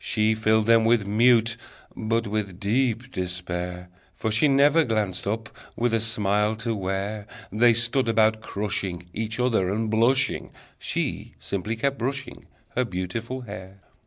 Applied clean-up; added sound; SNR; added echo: none; none; none; none.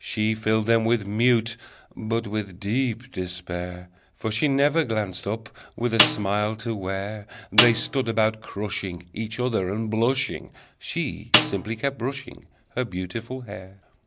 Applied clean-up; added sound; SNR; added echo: none; Snare drum; 0 dB; none.